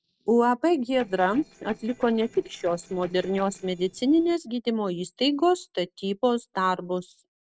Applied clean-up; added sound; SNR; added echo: neural separator model SepFormer DNS4.